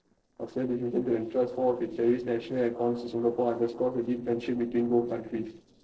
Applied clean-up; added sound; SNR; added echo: neural separator model SepFormer DNS4.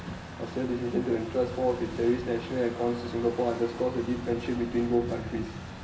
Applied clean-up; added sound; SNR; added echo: none; Truck; 10 dB; reverberation time 0.4 s.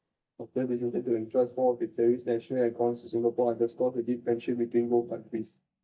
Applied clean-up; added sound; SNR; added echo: neural mask model DeepFilterNet 3.